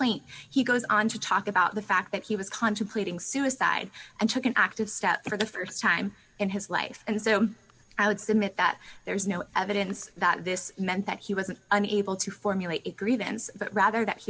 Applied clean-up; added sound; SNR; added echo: none; none; none; none.